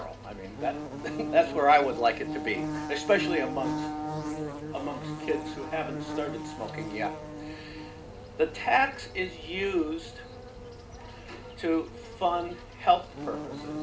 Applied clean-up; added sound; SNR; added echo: none; Buzz / Bird; 7 dB; reverberation time 0.2 s.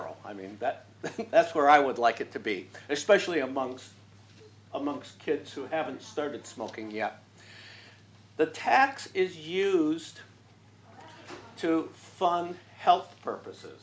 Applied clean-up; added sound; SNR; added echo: none; none; none; none.